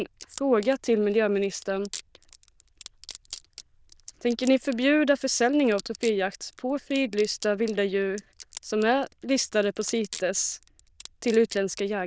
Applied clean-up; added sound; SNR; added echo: neural diffusion model UNIVERSE++.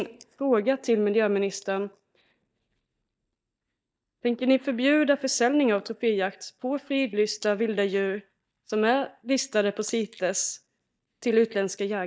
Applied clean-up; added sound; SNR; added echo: neural mask model DeepFilterNet 3.